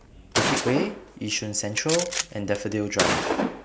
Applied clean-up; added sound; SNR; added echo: none; Gunshot, gunfire; 0 dB; none.